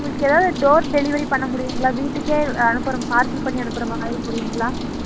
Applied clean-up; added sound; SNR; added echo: none; Rain; 5 dB; none.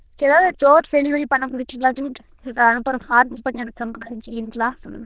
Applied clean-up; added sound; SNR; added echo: neural diffusion model UNIVERSE++.